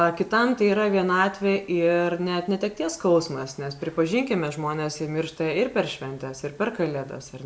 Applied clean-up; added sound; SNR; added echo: none; none; none; none.